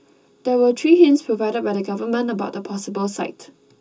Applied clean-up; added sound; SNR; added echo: none; none; none; reverberation time 0.2 s.